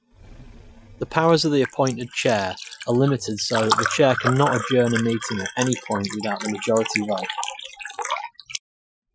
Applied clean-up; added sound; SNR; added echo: classical method Wiener filter.